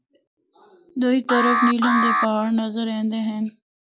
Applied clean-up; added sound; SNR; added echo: none; Alarm; -1 dB; none.